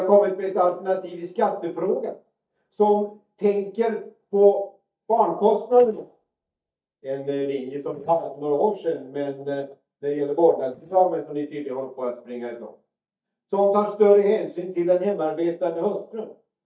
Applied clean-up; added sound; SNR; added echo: neural mask model DeepFilterNet 3.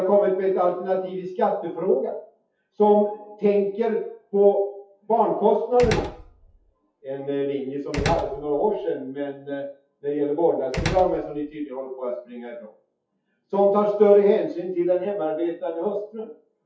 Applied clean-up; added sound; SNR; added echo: classical method WPE with log-MMSE.